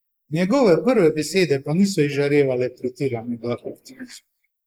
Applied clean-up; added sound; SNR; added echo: neural mask model Resemble Enhance denoiser.